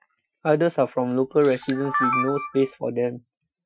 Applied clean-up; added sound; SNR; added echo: classical method Wiener filter.